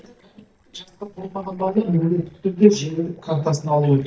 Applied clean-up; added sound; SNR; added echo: neural mask model DeepFilterNet 3.